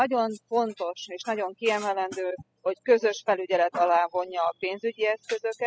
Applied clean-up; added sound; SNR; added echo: classical method spectral subtraction.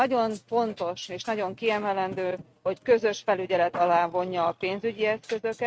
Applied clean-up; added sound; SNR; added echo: neural mask model RNNoise.